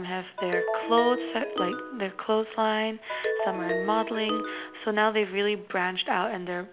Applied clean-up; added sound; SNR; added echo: none; Ringtone; 4 dB; none.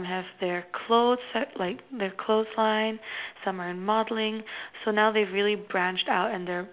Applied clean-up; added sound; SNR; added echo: none; none; none; none.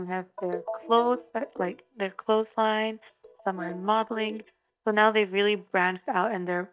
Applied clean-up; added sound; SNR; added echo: neural mask model DeepFilterNet 3.